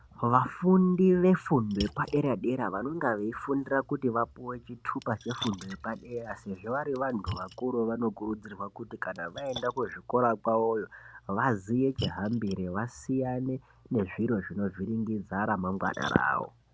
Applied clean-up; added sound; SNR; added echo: none; Splash, splatter; 17 dB; none.